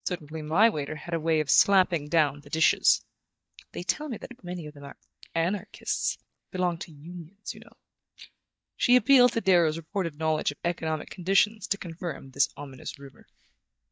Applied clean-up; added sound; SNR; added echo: neural mask model DeepFilterNet 3.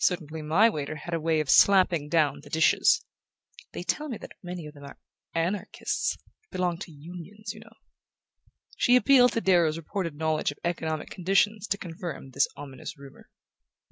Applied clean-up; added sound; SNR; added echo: none; none; none; none.